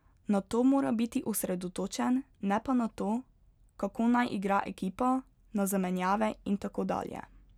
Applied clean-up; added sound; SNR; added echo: none; none; none; none.